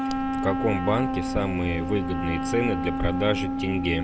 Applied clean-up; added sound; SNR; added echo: none; Wind instrument, woodwind instrument; 1 dB; none.